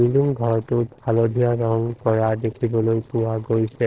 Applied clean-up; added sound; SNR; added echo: neural separator model SepFormer DNS4.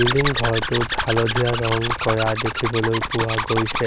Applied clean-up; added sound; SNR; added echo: none; Zipper (clothing); 2 dB; none.